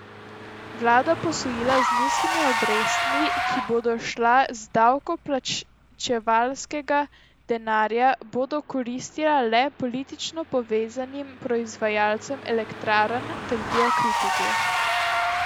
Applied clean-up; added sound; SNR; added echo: none; Engine / Car; 4 dB; none.